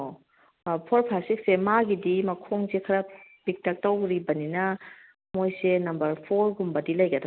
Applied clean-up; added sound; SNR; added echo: none; none; none; none.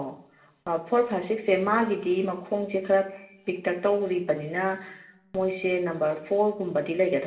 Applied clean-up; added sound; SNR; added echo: none; none; none; reverberation time 0.7 s.